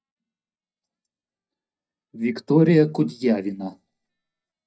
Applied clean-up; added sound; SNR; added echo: neural mask model DeepFilterNet 3.